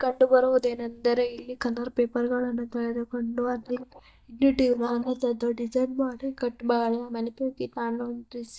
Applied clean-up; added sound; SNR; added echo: neural mask model DeepFilterNet 3.